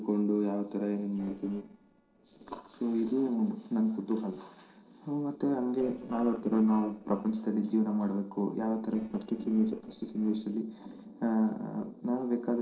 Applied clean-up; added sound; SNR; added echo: neural separator model SepFormer DNS4.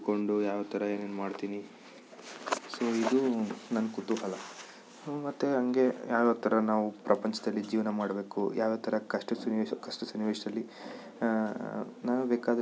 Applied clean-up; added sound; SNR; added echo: none; none; none; none.